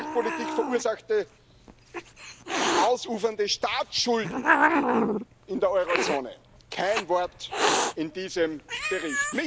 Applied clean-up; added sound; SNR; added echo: none; Hiss; 0 dB; none.